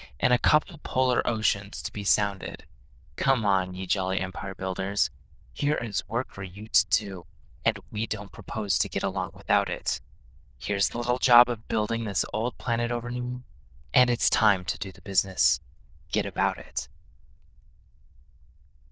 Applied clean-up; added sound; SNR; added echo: neural diffusion model UNIVERSE++.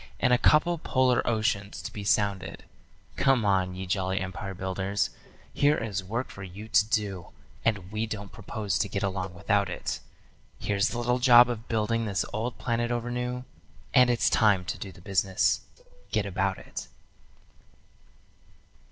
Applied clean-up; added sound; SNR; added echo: neural separator model SepFormer DNS4.